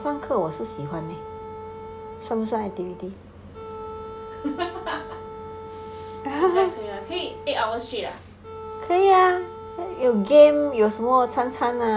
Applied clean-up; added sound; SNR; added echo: none; Wind instrument, woodwind instrument; 14 dB; none.